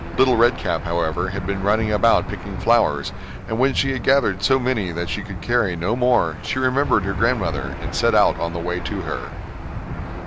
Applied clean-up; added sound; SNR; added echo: none; Engine / Aircraft; 9 dB; none.